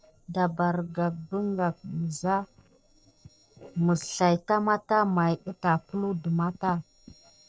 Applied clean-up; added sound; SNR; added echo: neural separator model SepFormer DNS4.